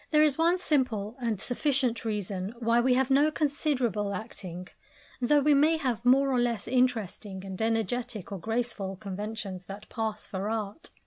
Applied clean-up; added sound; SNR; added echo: none; none; none; none.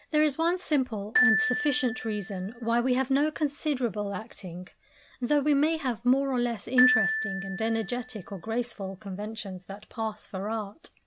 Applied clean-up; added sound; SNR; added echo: none; Glockenspiel; 4 dB; none.